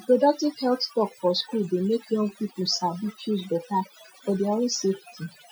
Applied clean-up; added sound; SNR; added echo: classical method Wiener filter.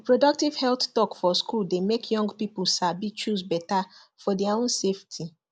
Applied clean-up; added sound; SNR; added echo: none; none; none; none.